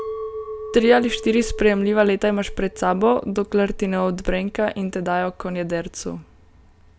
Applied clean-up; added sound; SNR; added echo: none; Chink, clink; 15 dB; none.